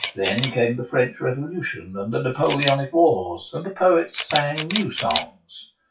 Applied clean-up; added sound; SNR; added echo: classical method WPE with log-MMSE.